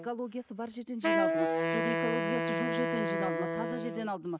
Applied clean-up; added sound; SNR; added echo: none; Wind instrument, woodwind instrument; -4 dB; none.